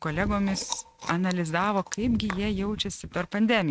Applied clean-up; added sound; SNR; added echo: neural mask model RNNoise.